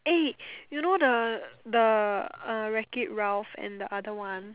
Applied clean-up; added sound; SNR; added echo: none; none; none; none.